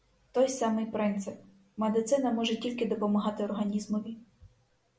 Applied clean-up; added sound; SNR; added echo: none; none; none; none.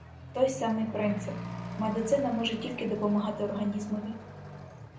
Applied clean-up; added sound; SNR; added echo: none; Accelerating, revving, vroom / Truck; 10 dB; reverberation time 0.5 s.